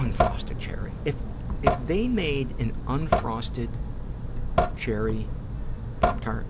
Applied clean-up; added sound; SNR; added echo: none; Drip / Sink (filling or washing) / Water tap, faucet; -4 dB; none.